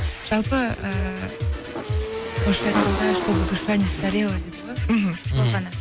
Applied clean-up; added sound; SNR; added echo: none; Motorcycle / Engine; 6 dB; none.